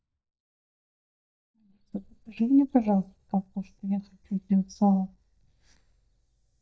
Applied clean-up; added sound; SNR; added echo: neural mask model DeepFilterNet 3.